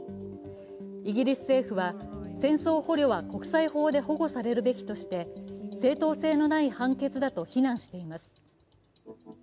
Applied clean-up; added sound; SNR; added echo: none; none; none; none.